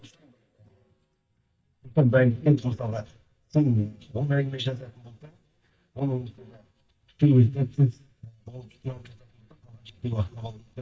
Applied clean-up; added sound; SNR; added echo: neural mask model DeepFilterNet 3.